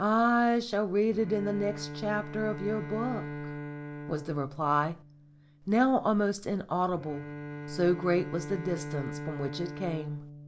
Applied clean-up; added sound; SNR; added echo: none; Bowed string instrument; 11 dB; none.